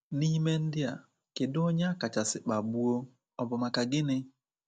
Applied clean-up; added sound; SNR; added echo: none; none; none; none.